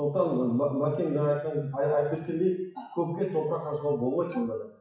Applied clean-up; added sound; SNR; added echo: classical method WPE with log-MMSE.